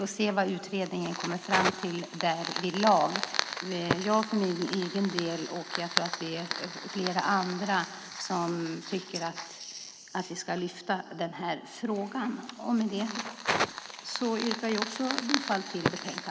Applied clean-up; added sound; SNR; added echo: none; Fire; 5 dB; none.